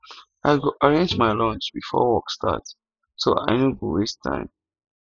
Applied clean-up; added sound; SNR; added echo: classical method spectral subtraction.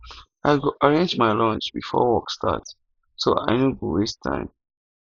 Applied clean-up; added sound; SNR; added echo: neural mask model Resemble Enhance denoiser.